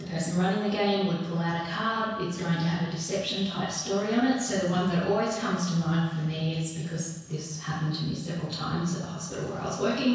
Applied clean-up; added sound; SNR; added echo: none; none; none; reverberation time 1.1 s.